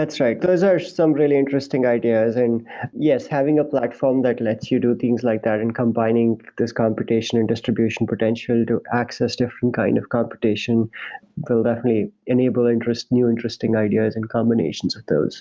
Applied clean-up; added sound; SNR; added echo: none; none; none; none.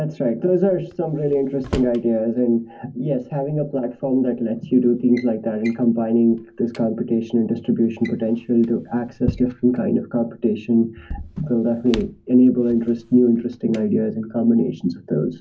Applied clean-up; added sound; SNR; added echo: none; Drawer open or close; 19 dB; reverberation time 0.3 s.